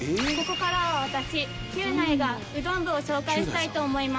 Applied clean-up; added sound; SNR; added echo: none; none; none; none.